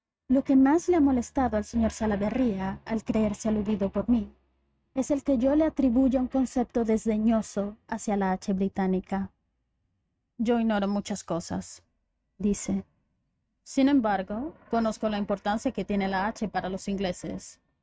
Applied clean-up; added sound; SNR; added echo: neural mask model RNNoise.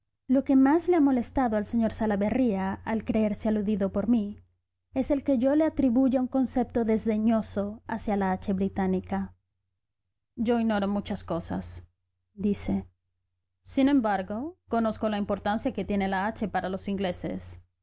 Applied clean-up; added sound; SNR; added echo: none; none; none; none.